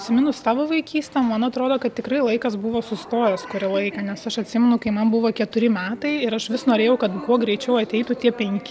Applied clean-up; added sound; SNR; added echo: none; none; none; none.